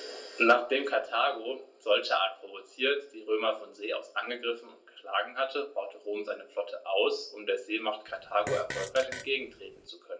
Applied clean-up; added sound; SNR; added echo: none; Fart; 11 dB; reverberation time 0.2 s.